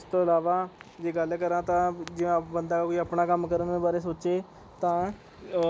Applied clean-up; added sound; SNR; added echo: none; none; none; none.